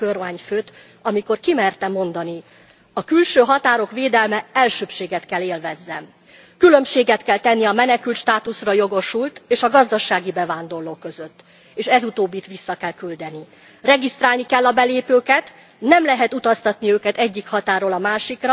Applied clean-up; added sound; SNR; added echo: none; none; none; none.